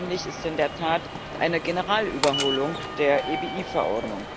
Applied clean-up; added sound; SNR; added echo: none; Walk, footsteps / Subway, metro, underground; 6 dB; none.